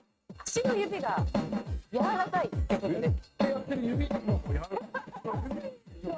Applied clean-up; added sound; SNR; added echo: neural mask model RNNoise.